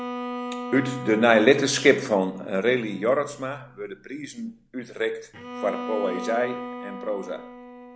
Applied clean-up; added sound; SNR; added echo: none; Bowed string instrument; 11 dB; none.